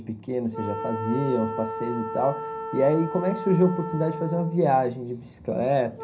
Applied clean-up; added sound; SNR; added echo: none; Wind instrument, woodwind instrument; 9 dB; reverberation time 0.4 s.